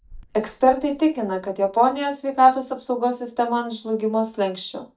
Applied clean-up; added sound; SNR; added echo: neural mask model DeepFilterNet 3.